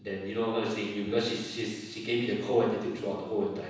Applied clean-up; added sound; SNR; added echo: none; none; none; reverberation time 1.1 s.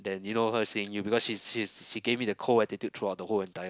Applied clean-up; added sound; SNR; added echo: none; none; none; none.